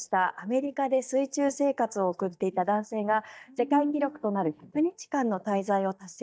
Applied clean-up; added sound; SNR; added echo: neural mask model DeepFilterNet 3.